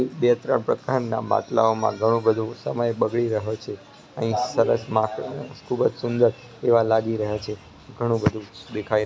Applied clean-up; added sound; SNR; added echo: none; none; none; none.